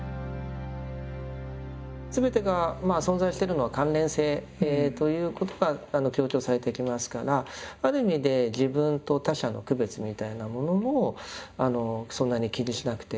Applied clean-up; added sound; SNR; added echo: none; none; none; none.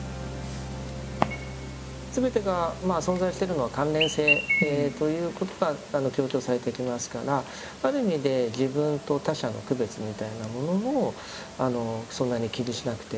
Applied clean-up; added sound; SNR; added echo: none; Chirp, tweet; 8 dB; none.